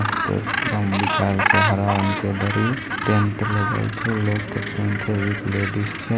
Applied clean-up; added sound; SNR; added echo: none; Gull, seagull; 3 dB; none.